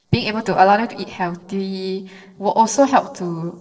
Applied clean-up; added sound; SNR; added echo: neural separator model SepFormer DNS4.